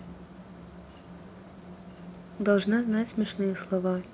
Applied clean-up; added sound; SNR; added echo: none; none; none; none.